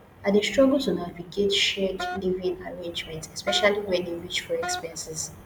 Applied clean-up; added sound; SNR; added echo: none; Wind instrument, woodwind instrument; 10 dB; none.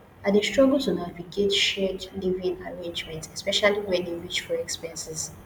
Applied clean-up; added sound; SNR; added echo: none; none; none; none.